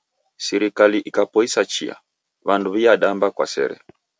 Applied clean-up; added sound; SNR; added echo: none; none; none; none.